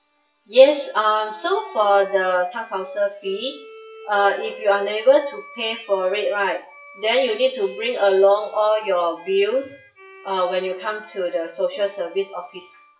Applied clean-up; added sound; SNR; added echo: classical method WPE with log-MMSE.